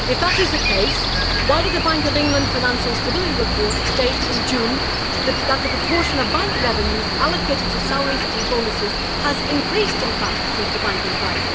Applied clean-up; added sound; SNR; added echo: none; Cricket; -3 dB; none.